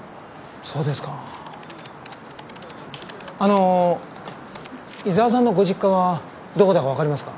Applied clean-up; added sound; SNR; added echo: none; none; none; none.